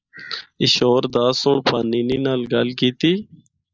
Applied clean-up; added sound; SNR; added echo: neural mask model Resemble Enhance denoiser.